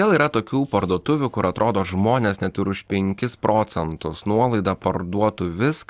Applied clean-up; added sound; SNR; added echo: none; none; none; none.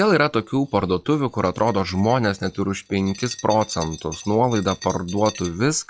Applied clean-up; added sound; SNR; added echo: classical method log-MMSE.